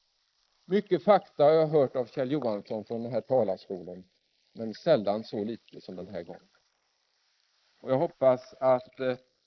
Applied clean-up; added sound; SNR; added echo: neural mask model Resemble Enhance denoiser.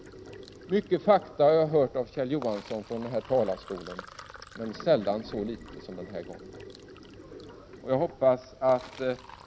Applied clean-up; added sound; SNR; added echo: none; Sink (filling or washing); 17 dB; none.